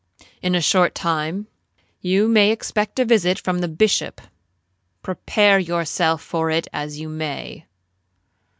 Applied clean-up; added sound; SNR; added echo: none; none; none; none.